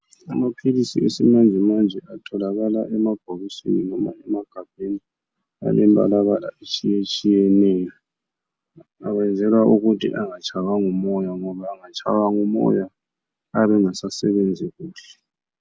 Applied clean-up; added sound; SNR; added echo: none; none; none; none.